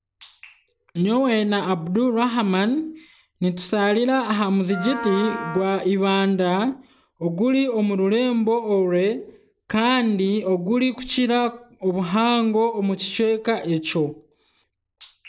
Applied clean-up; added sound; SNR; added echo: none; Wind instrument, woodwind instrument; 10 dB; none.